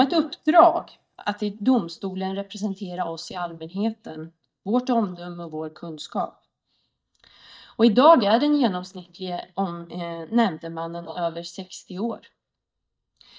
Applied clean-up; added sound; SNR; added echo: neural mask model DeepFilterNet 3.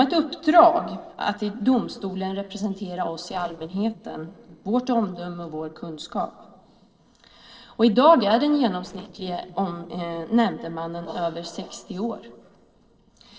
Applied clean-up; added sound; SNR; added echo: neural separator model SepFormer DNS4.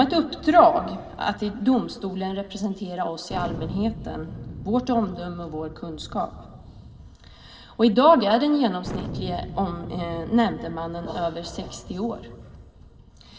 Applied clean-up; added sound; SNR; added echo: none; Thunder; 14 dB; reverberation time 1.9 s.